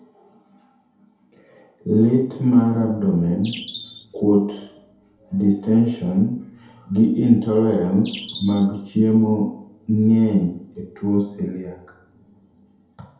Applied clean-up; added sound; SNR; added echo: none; Bird; 16 dB; reverberation time 0.8 s.